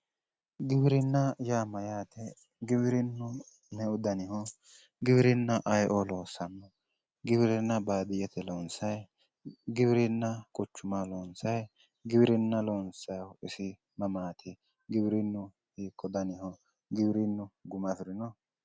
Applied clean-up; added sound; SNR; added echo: none; none; none; none.